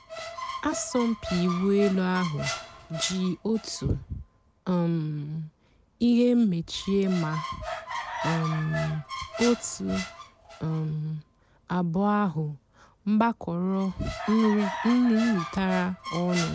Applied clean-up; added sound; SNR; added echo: none; Squeak + Chicken, rooster; 11 dB; none.